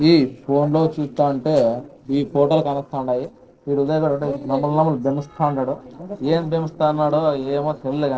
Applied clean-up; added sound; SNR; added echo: neural separator model SepFormer DNS4.